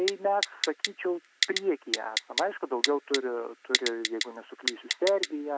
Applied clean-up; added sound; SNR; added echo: none; Typing; 3 dB; none.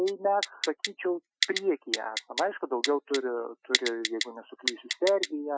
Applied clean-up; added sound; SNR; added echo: classical method Wiener filter.